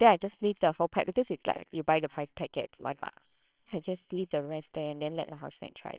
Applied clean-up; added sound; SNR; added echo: neural separator model SepFormer WHAMR!.